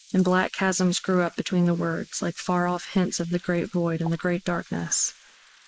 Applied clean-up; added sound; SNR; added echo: neural mask model Resemble Enhance denoiser.